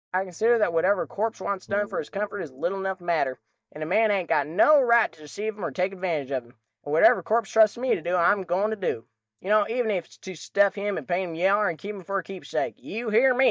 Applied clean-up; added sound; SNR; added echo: neural mask model DeepFilterNet 3.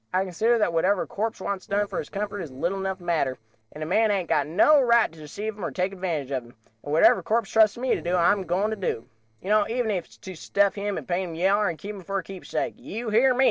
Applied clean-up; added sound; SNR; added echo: neural separator model SepFormer DNS4.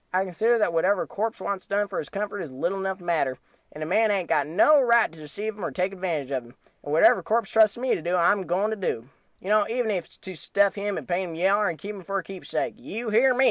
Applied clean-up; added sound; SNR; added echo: none; none; none; none.